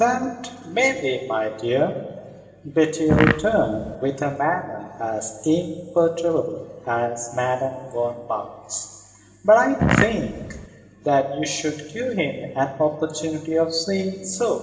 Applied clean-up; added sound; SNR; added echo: none; Fart; -1 dB; reverberation time 1.7 s.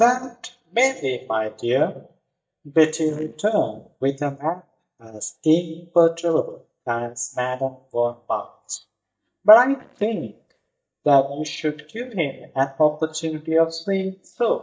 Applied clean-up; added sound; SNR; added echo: neural mask model DeepFilterNet 3.